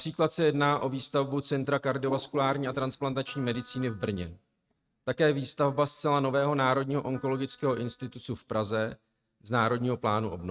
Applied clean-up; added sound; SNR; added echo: neural mask model RNNoise.